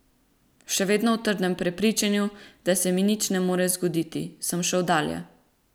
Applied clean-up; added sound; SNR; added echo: none; none; none; none.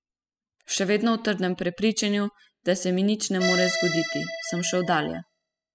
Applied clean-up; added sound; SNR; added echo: classical method spectral subtraction.